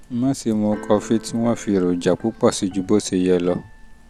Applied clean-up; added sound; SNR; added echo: none; Keyboard (musical); 20 dB; none.